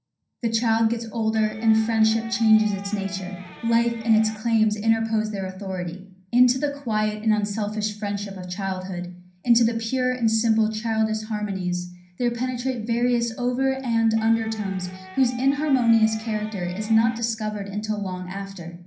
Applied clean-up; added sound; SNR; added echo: none; Electric guitar; 19 dB; reverberation time 0.6 s.